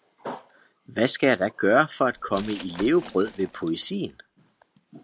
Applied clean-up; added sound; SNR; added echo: none; Glass; 19 dB; none.